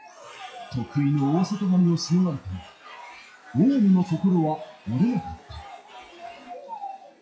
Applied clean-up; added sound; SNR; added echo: classical method WPE with log-MMSE.